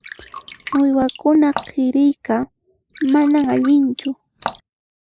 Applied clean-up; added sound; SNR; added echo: neural mask model Resemble Enhance denoiser.